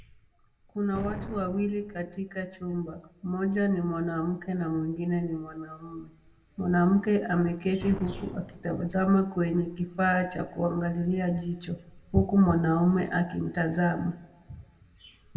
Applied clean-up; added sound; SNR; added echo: none; Explosion; 14 dB; reverberation time 0.6 s.